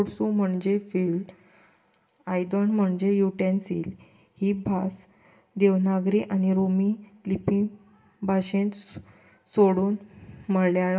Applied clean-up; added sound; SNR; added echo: none; none; none; reverberation time 0.6 s.